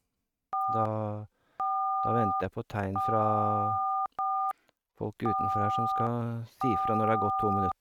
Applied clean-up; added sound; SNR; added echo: neural mask model RNNoise.